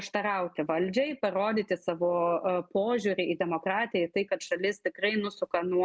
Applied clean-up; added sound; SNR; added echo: none; none; none; none.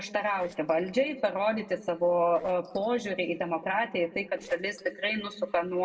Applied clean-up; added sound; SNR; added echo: neural separator model SepFormer DNS4.